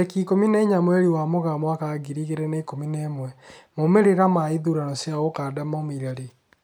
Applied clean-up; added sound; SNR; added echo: none; none; none; none.